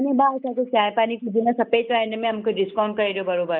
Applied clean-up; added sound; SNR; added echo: neural mask model Resemble Enhance denoiser.